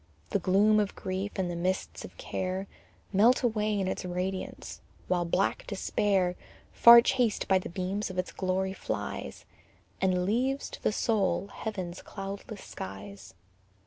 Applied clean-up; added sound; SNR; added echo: none; none; none; none.